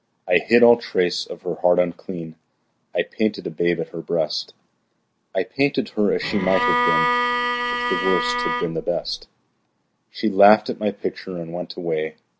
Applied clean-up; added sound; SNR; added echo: none; Bowed string instrument; 1 dB; none.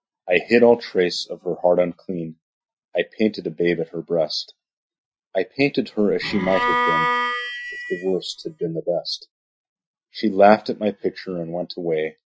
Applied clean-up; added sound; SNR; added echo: classical method Wiener filter.